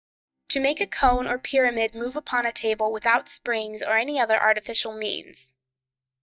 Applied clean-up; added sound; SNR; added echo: neural mask model DeepFilterNet 3.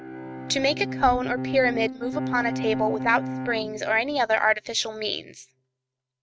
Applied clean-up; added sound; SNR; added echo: neural mask model RNNoise.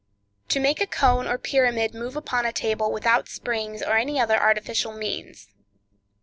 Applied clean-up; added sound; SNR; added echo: none; none; none; none.